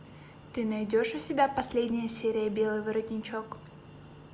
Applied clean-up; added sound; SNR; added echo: none; none; none; none.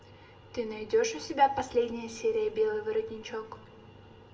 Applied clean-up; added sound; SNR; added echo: none; none; none; reverberation time 1.7 s.